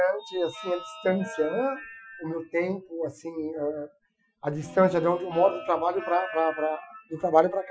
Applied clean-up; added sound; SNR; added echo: classical method Wiener filter.